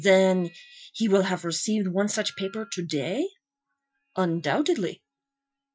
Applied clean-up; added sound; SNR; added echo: classical method Wiener filter.